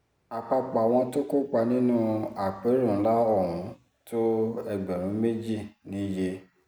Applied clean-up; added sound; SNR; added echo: none; none; none; none.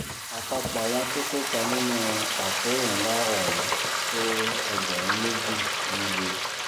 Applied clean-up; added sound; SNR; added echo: none; Frying (food); -4 dB; none.